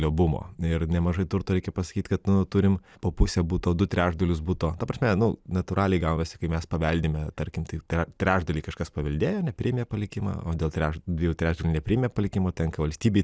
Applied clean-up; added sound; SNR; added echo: none; none; none; none.